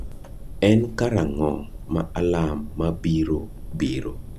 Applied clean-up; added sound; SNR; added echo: none; Fire; 11 dB; none.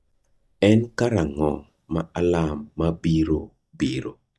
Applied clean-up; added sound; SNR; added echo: neural mask model DeepFilterNet 3.